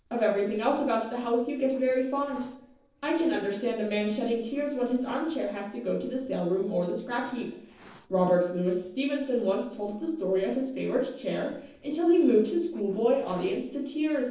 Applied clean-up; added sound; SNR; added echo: neural separator model SepFormer DNS4.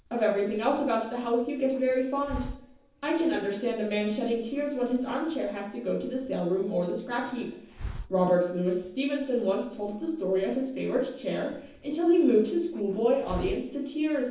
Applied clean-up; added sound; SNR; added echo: none; Hiss; 18 dB; reverberation time 0.7 s.